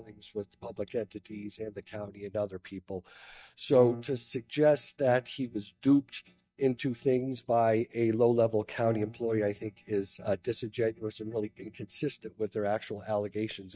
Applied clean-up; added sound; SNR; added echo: neural mask model DeepFilterNet 3.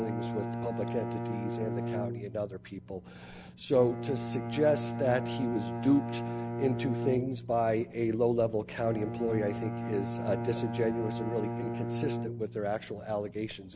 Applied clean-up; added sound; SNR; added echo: none; Bowed string instrument; 4 dB; none.